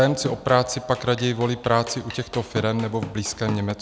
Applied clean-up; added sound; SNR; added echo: none; Drum / Drum kit; 14 dB; none.